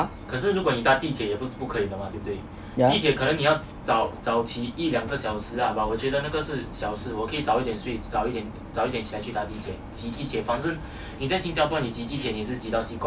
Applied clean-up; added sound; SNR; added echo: none; none; none; none.